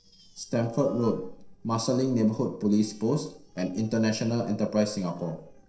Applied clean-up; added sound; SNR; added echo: neural separator model SepFormer DNS4.